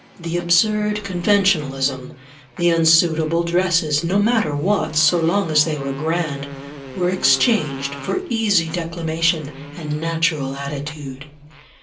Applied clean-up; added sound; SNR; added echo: none; Motorcycle; 18 dB; reverberation time 0.3 s.